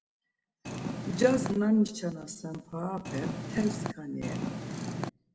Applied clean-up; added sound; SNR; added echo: none; Purr; 4 dB; reverberation time 1.2 s.